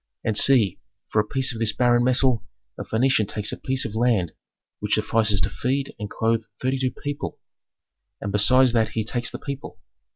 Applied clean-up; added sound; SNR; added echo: none; none; none; none.